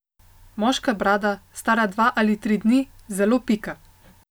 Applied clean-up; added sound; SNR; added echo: none; none; none; none.